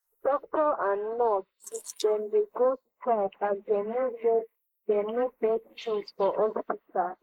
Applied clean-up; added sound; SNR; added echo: neural mask model Resemble Enhance denoiser.